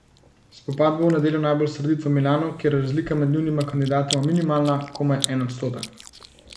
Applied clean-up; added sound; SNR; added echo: none; Chewing, mastication; 16 dB; none.